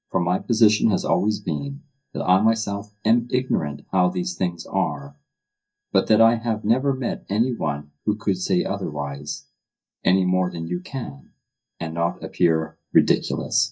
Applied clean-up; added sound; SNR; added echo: neural mask model DeepFilterNet 3.